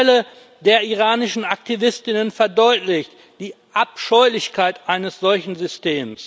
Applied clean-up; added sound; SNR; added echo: none; none; none; none.